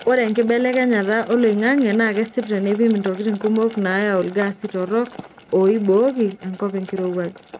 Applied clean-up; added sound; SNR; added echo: neural mask model RNNoise.